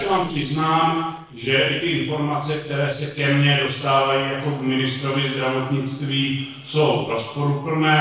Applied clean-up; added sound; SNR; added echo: neural separator model SepFormer DNS4.